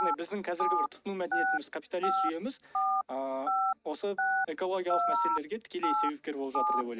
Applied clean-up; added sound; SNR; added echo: neural mask model RNNoise.